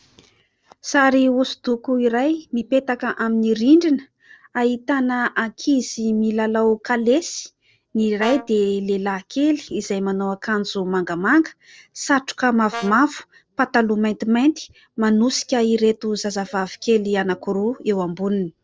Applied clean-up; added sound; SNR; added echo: neural separator model SepFormer DNS4.